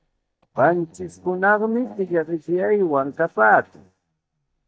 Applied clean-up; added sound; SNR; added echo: neural mask model DeepFilterNet 3.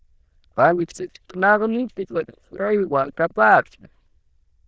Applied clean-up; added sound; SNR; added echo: neural diffusion model UNIVERSE++.